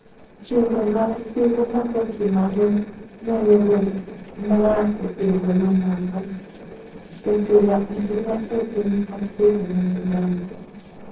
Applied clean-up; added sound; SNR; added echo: neural separator model SepFormer DNS4.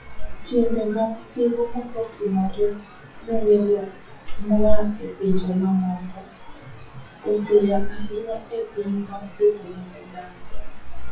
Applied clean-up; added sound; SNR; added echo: classical method WPE with log-MMSE.